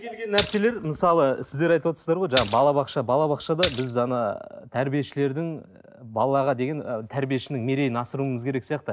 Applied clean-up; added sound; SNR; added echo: none; Splash, splatter; 8 dB; none.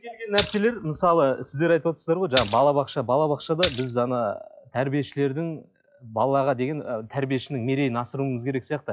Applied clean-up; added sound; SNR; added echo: classical method log-MMSE.